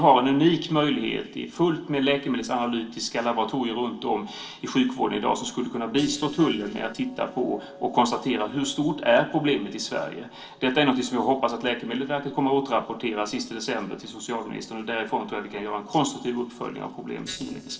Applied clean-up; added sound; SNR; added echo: neural separator model SepFormer DNS4.